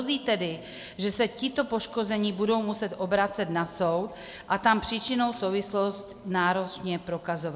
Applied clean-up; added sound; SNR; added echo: none; none; none; none.